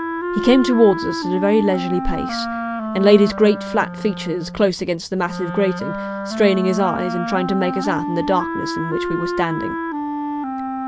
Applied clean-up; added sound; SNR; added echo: none; Wind instrument, woodwind instrument; 5 dB; none.